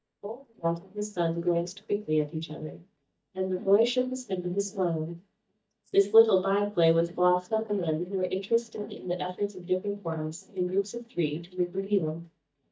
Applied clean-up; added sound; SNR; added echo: neural mask model DeepFilterNet 3.